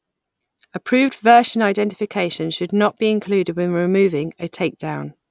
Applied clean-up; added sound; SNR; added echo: none; none; none; none.